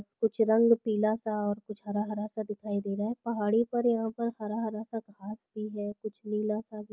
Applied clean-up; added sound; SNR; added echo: none; none; none; none.